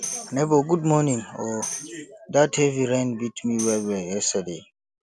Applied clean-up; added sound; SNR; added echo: none; Tambourine; 13 dB; none.